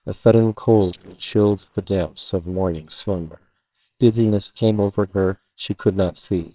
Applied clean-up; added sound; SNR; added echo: neural separator model SepFormer WHAMR!.